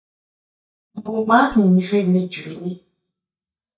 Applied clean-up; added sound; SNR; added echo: neural mask model DeepFilterNet 3.